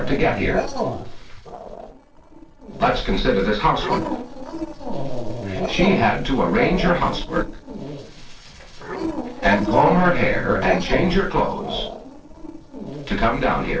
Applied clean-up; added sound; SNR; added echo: neural separator model SepFormer DNS4.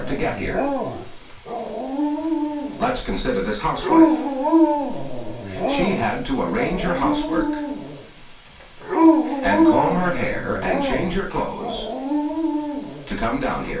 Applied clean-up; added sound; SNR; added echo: none; Dog; -4 dB; reverberation time 0.3 s.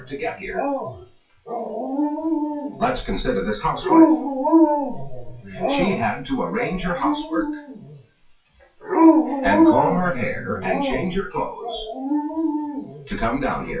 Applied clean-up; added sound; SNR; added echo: classical method WPE with log-MMSE.